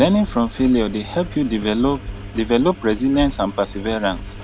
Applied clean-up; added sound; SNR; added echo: none; Engine; 12 dB; none.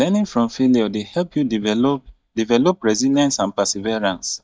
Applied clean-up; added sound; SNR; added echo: neural mask model DeepFilterNet 3.